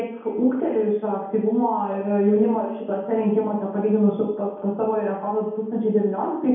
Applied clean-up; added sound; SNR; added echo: none; none; none; reverberation time 1.9 s.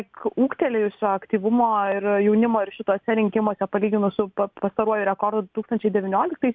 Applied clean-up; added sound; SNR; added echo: none; none; none; none.